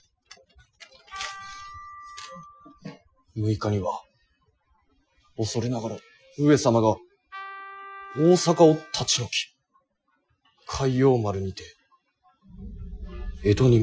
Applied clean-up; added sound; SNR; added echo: classical method Wiener filter.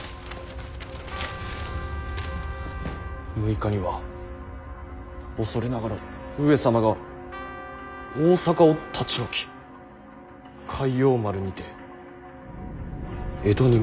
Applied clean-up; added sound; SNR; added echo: none; Trumpet; 16 dB; none.